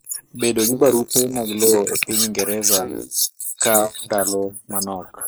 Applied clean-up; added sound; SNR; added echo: neural mask model Resemble Enhance denoiser.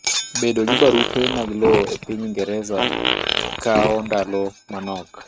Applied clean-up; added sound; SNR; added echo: neural mask model RNNoise.